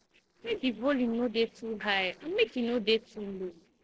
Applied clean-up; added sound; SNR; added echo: neural separator model SepFormer DNS4.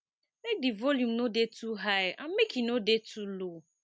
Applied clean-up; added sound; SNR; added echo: none; none; none; none.